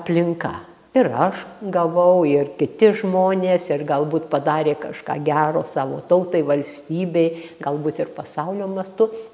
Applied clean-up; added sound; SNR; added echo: none; none; none; none.